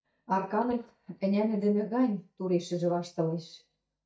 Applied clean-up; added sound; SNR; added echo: neural mask model DeepFilterNet 3.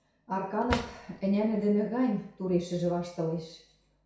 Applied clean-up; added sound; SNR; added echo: none; Drawer open or close; 8 dB; reverberation time 0.6 s.